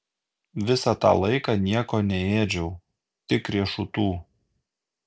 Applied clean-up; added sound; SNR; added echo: none; none; none; none.